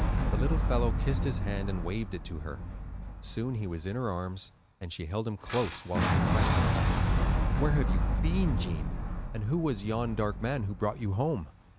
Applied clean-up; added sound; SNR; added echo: none; Boom; -3 dB; none.